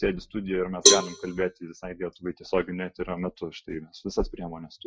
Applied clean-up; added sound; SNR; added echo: classical method Wiener filter.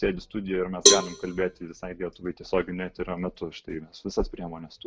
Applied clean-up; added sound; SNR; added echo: none; Cowbell; -5 dB; none.